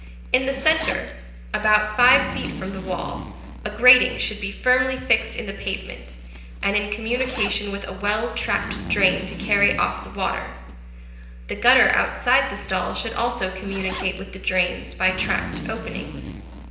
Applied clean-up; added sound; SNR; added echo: none; Zipper (clothing); 13 dB; reverberation time 0.9 s.